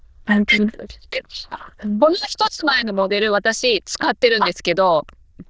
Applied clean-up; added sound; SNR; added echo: neural diffusion model UNIVERSE++.